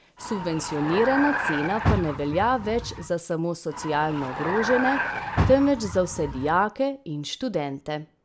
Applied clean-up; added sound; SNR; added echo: none; Vehicle; 4 dB; none.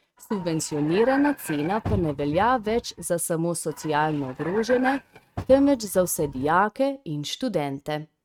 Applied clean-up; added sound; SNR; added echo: neural mask model RNNoise.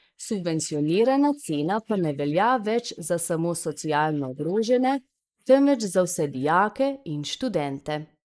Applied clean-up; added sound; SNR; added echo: neural mask model Resemble Enhance denoiser.